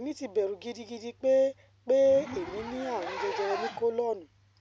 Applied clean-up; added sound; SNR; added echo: none; Zipper (clothing); 12 dB; none.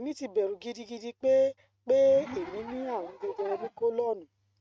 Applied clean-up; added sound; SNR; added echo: neural mask model RNNoise.